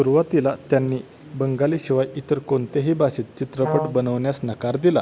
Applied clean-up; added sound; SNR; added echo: none; Brass instrument; 6 dB; none.